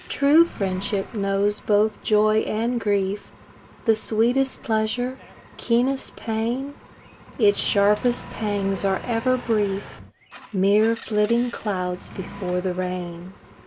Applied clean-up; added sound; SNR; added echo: none; Engine; 18 dB; none.